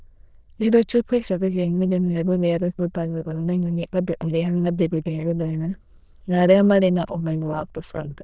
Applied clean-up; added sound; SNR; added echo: neural diffusion model UNIVERSE++.